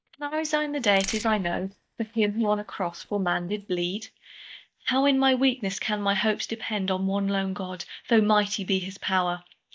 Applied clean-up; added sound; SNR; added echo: neural mask model DeepFilterNet 3.